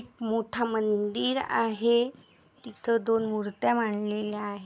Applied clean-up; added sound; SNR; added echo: none; none; none; none.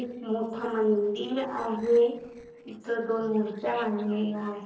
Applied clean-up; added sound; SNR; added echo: neural separator model SepFormer DNS4.